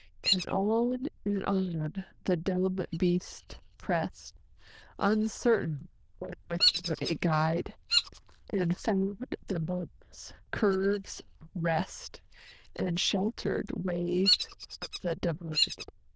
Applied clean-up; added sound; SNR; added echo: neural diffusion model UNIVERSE++.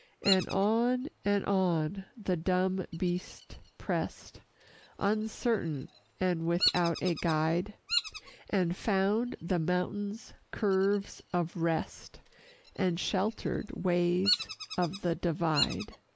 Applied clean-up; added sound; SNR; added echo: none; Bird vocalization, bird call, bird song; 10 dB; none.